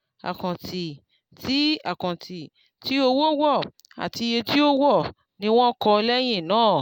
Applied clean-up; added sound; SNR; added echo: none; none; none; none.